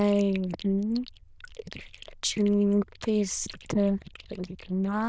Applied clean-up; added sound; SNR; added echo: neural diffusion model UNIVERSE++.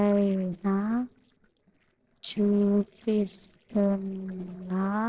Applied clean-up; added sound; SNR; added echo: neural separator model SepFormer DNS4.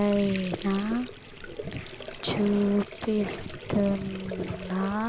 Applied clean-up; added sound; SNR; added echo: none; Sink (filling or washing) / Water + Walk, footsteps; 12 dB; none.